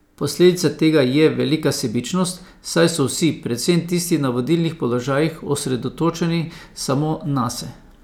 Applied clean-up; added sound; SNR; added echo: none; none; none; none.